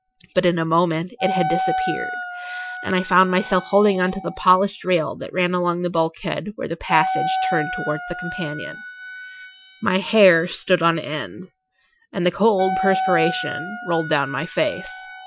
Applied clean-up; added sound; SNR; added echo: classical method Wiener filter.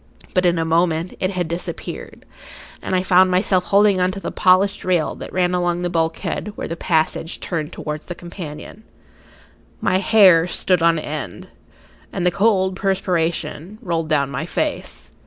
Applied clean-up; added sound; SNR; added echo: none; none; none; none.